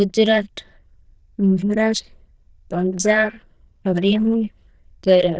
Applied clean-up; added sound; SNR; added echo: neural diffusion model UNIVERSE++.